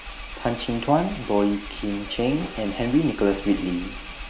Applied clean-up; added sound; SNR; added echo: none; Engine; 12 dB; none.